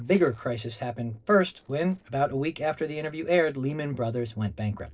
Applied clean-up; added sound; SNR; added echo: neural separator model SepFormer DNS4.